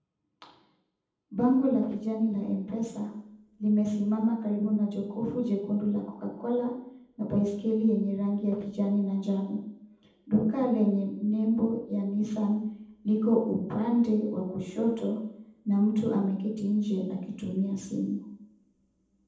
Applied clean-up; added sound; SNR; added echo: none; Walk, footsteps; 18 dB; reverberation time 0.8 s.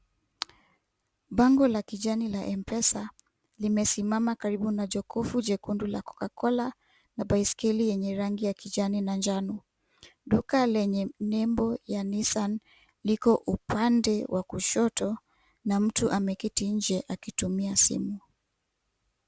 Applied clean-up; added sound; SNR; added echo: none; none; none; none.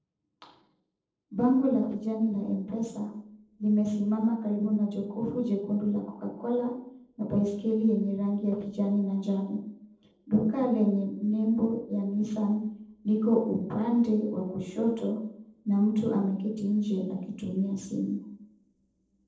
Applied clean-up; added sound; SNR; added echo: neural separator model SepFormer DNS4.